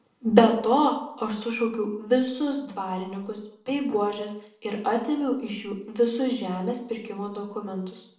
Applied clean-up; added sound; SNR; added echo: none; none; none; reverberation time 0.6 s.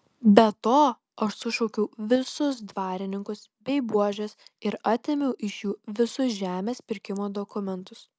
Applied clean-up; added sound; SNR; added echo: none; none; none; none.